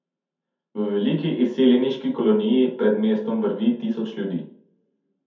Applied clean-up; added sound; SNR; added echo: none; none; none; reverberation time 0.5 s.